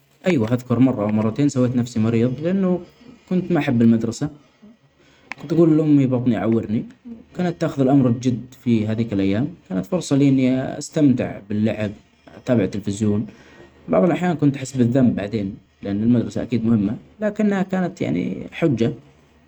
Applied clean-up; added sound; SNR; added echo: none; none; none; none.